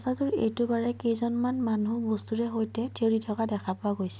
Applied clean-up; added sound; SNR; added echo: none; none; none; none.